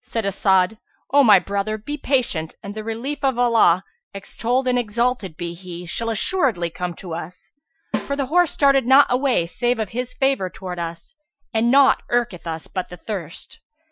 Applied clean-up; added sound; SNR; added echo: classical method Wiener filter.